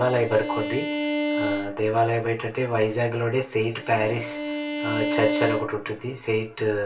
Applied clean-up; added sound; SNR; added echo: none; Bowed string instrument; 5 dB; reverberation time 0.2 s.